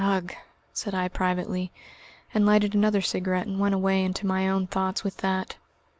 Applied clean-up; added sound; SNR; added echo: none; none; none; none.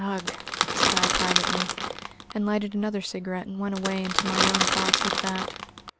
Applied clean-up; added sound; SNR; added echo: none; Crackle / Crushing; -4 dB; none.